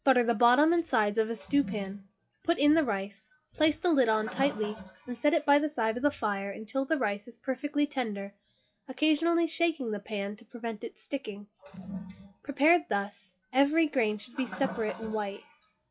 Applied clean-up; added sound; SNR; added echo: classical method log-MMSE.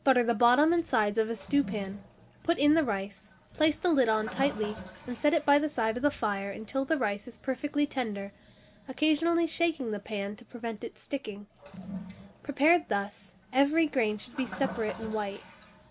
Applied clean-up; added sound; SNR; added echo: none; Toilet flush; 17 dB; none.